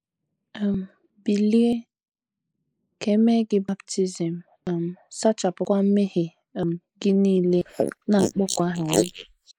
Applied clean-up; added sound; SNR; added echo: neural mask model Resemble Enhance denoiser.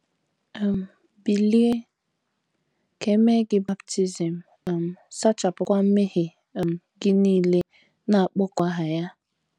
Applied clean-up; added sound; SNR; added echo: none; none; none; none.